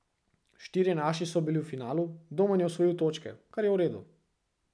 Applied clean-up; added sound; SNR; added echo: none; none; none; none.